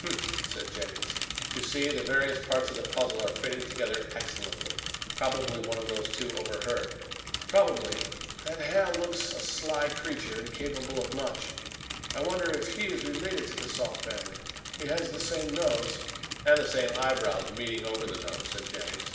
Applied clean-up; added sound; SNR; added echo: none; Mechanisms / Bicycle; 5 dB; reverberation time 1.0 s.